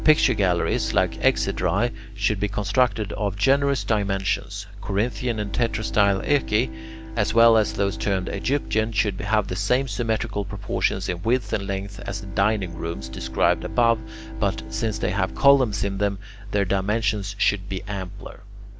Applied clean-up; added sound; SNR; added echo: none; Bowed string instrument; 19 dB; none.